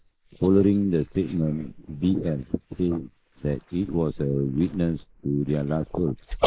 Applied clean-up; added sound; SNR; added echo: neural mask model Resemble Enhance denoiser.